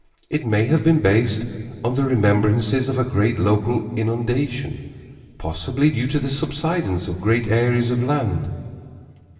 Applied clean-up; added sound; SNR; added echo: none; none; none; reverberation time 2.9 s.